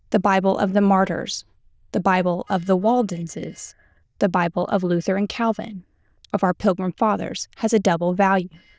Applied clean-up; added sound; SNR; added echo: neural diffusion model UNIVERSE++.